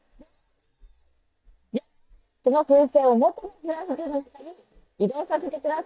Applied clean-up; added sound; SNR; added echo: neural mask model DeepFilterNet 3.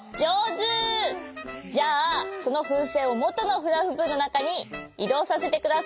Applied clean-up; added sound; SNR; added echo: none; none; none; none.